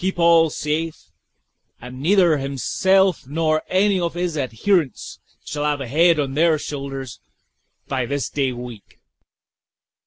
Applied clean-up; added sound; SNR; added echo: none; none; none; none.